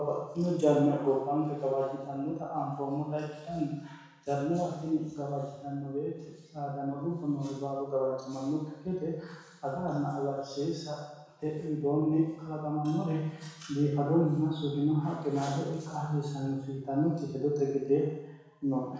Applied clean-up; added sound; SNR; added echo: none; none; none; reverberation time 1.1 s.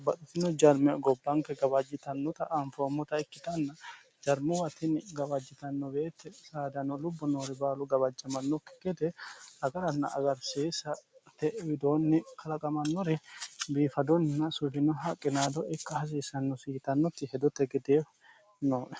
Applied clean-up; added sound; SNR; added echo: none; none; none; none.